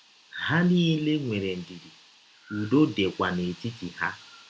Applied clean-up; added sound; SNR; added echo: none; none; none; none.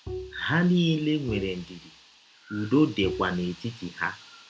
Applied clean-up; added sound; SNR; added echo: none; Bowed string instrument; 13 dB; none.